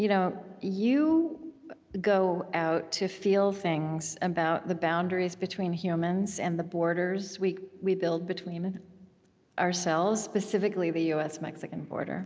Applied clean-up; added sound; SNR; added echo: none; none; none; none.